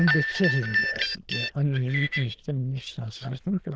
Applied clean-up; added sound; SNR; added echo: neural diffusion model UNIVERSE++.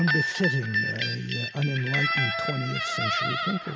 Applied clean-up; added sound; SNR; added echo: none; Guitar; -1 dB; none.